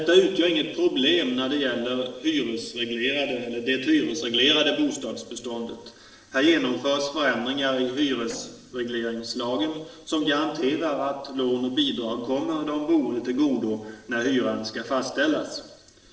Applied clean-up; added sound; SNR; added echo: neural separator model SepFormer DNS4.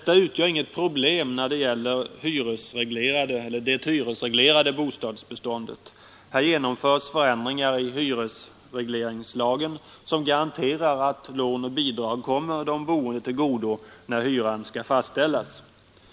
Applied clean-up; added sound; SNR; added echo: none; none; none; none.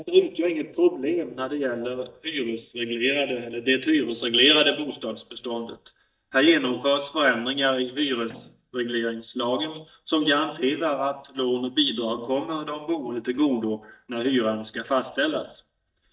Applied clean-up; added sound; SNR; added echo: neural mask model DeepFilterNet 3.